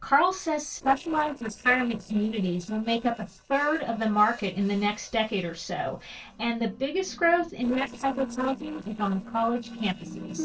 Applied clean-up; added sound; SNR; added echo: neural separator model SepFormer DNS4.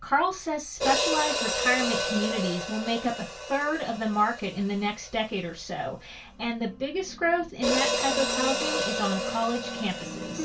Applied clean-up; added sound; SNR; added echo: none; Hi-hat; 3 dB; reverberation time 0.2 s.